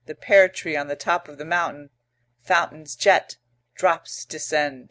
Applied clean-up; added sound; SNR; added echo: none; none; none; none.